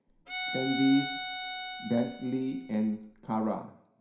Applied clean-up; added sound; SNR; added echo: none; Bowed string instrument; 7 dB; reverberation time 0.5 s.